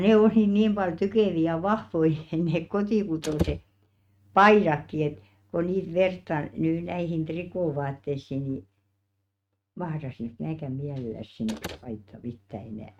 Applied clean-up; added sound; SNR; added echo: neural mask model RNNoise.